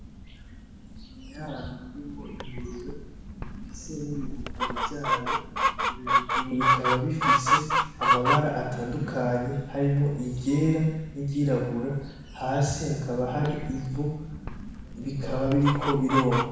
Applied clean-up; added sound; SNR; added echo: none; Chicken, rooster; 1 dB; reverberation time 1.1 s.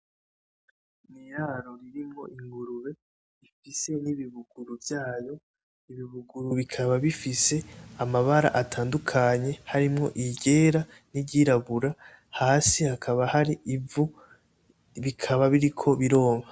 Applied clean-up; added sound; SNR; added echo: none; none; none; none.